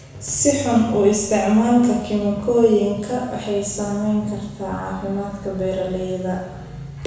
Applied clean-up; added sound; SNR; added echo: none; none; none; reverberation time 1.0 s.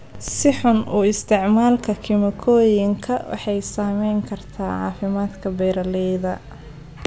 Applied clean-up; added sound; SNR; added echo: none; none; none; none.